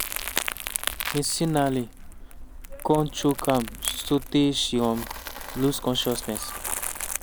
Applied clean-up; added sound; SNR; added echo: none; Crumpling, crinkling; 7 dB; none.